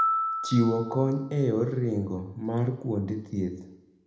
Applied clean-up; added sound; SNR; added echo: none; Glockenspiel; 7 dB; reverberation time 0.8 s.